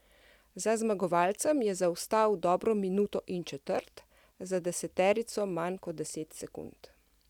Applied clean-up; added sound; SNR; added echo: none; none; none; none.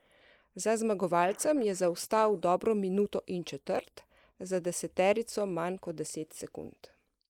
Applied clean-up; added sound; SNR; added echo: neural mask model Resemble Enhance denoiser.